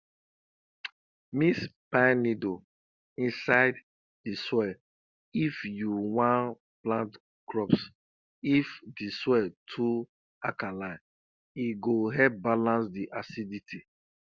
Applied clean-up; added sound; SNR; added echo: none; none; none; none.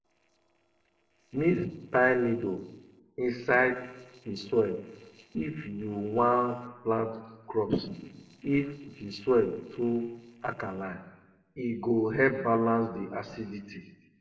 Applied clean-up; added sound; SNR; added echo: neural separator model SepFormer DNS4.